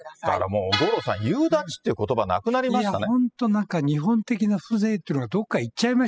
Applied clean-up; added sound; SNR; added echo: classical method spectral subtraction.